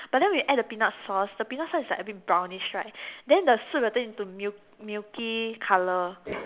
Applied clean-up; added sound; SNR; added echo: none; none; none; none.